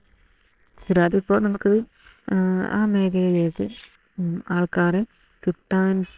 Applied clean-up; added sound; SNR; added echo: neural separator model SepFormer WHAMR!.